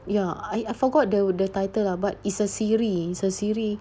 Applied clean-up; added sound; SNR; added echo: none; none; none; none.